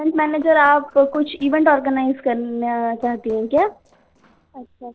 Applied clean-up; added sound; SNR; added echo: neural separator model SepFormer DNS4.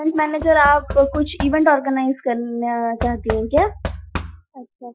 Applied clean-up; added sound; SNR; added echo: classical method Wiener filter.